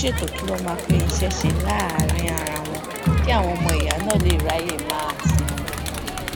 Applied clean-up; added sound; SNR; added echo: none; Crowd; -5 dB; none.